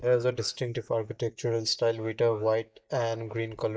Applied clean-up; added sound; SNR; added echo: neural mask model DeepFilterNet 3.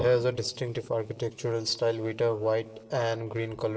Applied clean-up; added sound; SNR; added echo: neural separator model SepFormer DNS4.